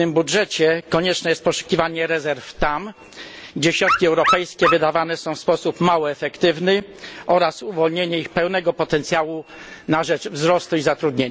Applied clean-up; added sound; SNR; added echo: none; Dog; 1 dB; none.